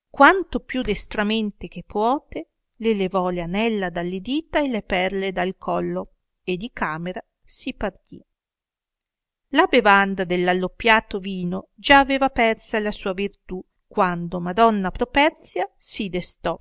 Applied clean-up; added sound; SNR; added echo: none; Slam; 19 dB; none.